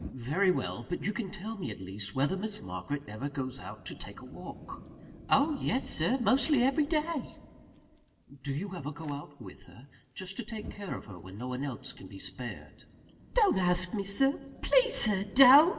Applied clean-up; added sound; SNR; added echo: none; Fire; 19 dB; reverberation time 1.9 s.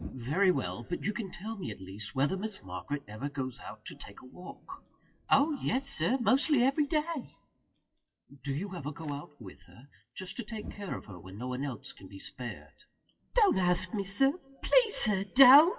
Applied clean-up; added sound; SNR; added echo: classical method WPE with log-MMSE.